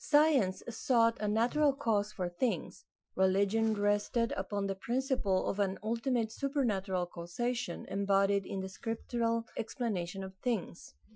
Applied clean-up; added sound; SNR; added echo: classical method Wiener filter.